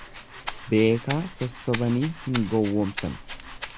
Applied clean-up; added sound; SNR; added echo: none; Rattle (instrument); 5 dB; none.